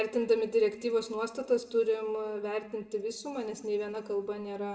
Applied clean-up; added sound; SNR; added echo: none; none; none; reverberation time 1.2 s.